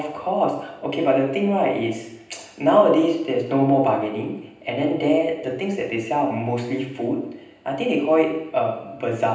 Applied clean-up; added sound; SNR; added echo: none; none; none; reverberation time 0.9 s.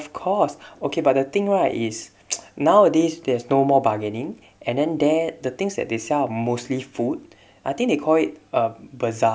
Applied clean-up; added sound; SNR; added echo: none; none; none; none.